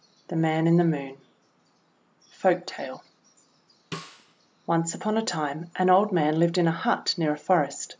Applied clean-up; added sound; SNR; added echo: none; Snare drum; 18 dB; none.